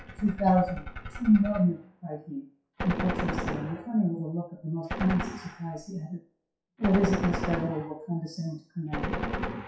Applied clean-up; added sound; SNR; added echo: classical method WPE with log-MMSE.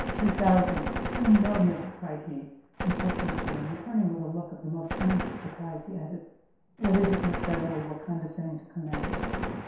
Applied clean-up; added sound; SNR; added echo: none; Gunshot, gunfire; 5 dB; reverberation time 0.7 s.